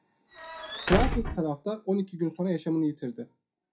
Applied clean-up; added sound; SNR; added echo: classical method WPE with log-MMSE.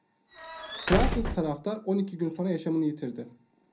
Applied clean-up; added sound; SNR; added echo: none; Squeak / Slam / Wood; -1 dB; reverberation time 0.4 s.